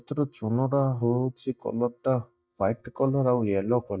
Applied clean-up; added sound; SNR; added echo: neural mask model DeepFilterNet 3.